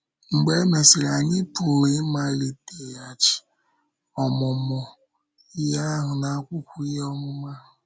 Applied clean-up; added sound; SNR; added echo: none; none; none; none.